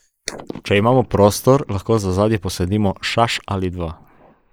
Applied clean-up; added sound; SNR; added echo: neural mask model Resemble Enhance denoiser.